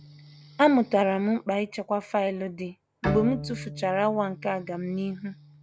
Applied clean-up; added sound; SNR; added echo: none; Bowed string instrument; 12 dB; none.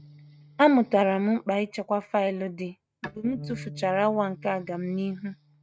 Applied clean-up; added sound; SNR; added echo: neural mask model RNNoise.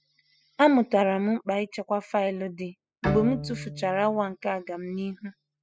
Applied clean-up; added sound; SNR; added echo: classical method spectral subtraction.